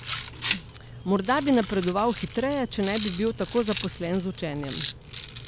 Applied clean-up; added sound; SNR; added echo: none; Rattle; 10 dB; none.